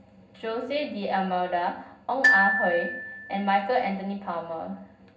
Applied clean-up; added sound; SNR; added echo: none; Glockenspiel; -2 dB; reverberation time 0.4 s.